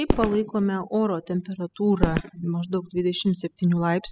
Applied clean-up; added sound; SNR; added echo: classical method spectral subtraction.